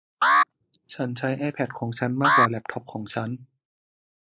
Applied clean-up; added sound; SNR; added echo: neural mask model Resemble Enhance denoiser.